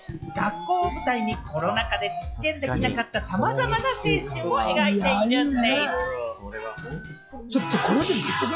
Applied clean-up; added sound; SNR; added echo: classical method log-MMSE.